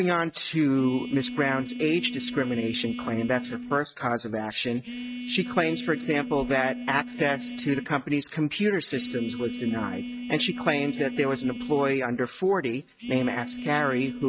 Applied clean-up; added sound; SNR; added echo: neural mask model RNNoise.